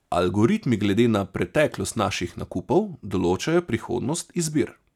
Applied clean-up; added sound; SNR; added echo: none; none; none; none.